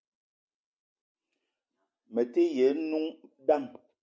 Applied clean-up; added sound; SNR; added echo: none; none; none; none.